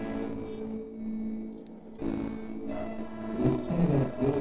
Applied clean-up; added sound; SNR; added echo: neural separator model SepFormer DNS4.